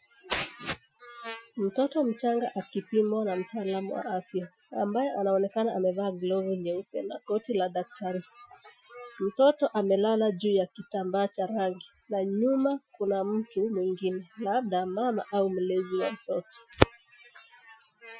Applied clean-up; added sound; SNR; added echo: classical method Wiener filter.